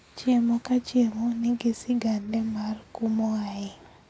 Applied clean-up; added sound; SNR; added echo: none; none; none; none.